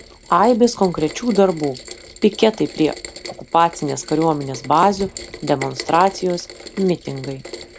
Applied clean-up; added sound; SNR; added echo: none; Rain; 16 dB; none.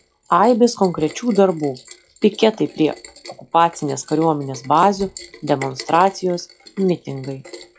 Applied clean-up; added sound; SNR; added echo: classical method log-MMSE.